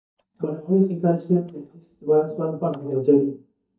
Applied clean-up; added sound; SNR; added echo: neural mask model DeepFilterNet 3.